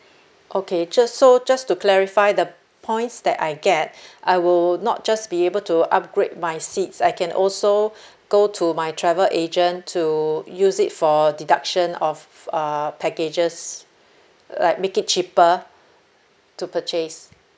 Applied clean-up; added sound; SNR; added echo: none; none; none; none.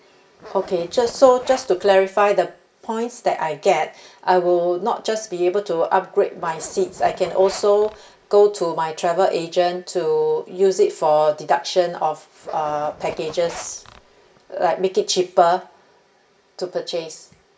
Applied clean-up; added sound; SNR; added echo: none; Zipper (clothing); 19 dB; reverberation time 0.2 s.